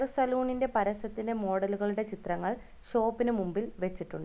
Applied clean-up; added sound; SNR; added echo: none; Wind; 17 dB; none.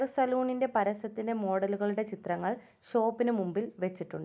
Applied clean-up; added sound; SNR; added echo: none; none; none; none.